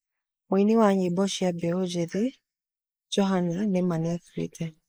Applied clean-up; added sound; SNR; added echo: neural mask model Resemble Enhance denoiser.